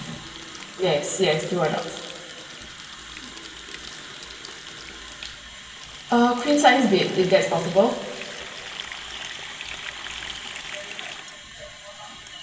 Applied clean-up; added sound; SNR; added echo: none; Water tap, faucet; 13 dB; reverberation time 1.8 s.